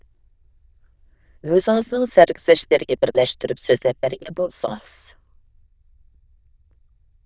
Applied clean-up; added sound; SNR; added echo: neural diffusion model UNIVERSE++.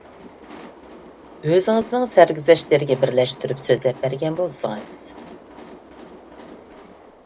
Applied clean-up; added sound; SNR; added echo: none; Train; 20 dB; none.